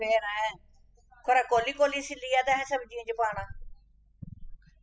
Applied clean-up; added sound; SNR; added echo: classical method spectral subtraction.